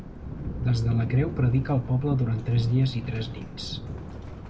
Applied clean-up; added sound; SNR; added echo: none; Thunder; 9 dB; none.